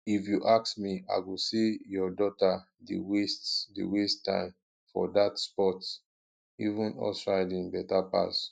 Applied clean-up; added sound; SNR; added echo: none; none; none; none.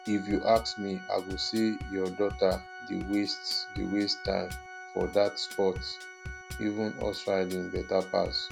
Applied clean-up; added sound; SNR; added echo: none; Organ + Bass drum / Drum kit; 12 dB; none.